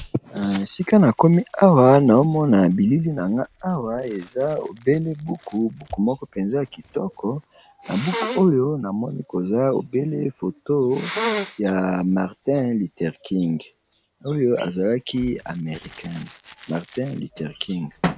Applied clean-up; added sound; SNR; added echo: none; Sneeze; 14 dB; none.